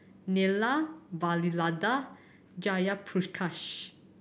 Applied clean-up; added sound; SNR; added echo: none; none; none; none.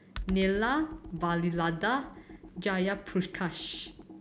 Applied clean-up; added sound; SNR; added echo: none; Computer keyboard; 14 dB; none.